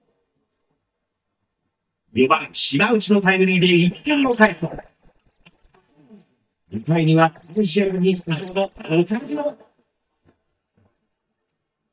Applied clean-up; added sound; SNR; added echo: neural mask model DeepFilterNet 3.